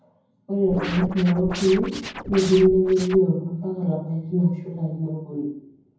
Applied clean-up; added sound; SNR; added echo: none; Scratching (performance technique); 11 dB; reverberation time 0.9 s.